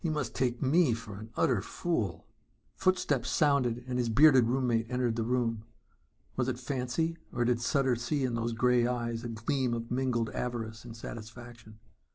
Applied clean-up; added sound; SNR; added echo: none; none; none; none.